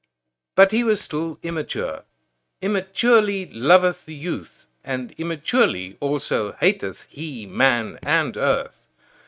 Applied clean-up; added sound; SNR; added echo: neural mask model RNNoise.